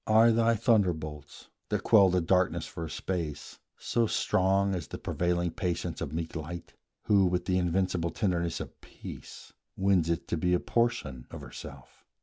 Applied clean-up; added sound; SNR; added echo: none; none; none; none.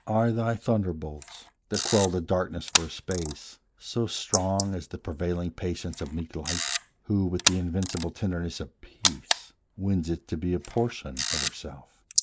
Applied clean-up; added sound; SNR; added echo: neural mask model Resemble Enhance denoiser.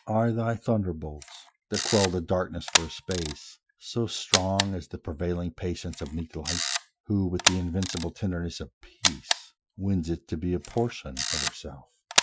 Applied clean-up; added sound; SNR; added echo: classical method Wiener filter.